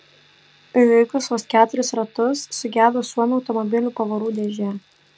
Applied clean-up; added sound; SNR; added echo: none; none; none; none.